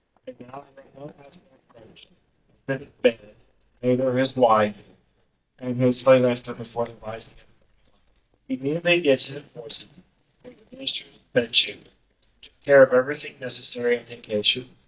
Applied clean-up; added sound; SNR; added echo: neural mask model DeepFilterNet 3.